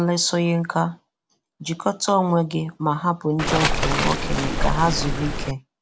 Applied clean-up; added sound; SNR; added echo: none; Waves, surf; -1 dB; none.